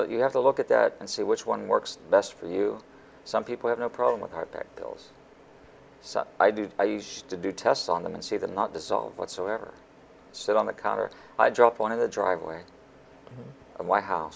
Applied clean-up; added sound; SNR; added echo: none; none; none; none.